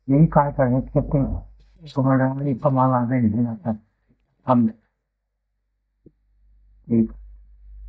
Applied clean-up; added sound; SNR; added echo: neural mask model DeepFilterNet 3.